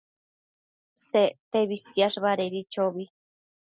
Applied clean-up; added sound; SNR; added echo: none; none; none; none.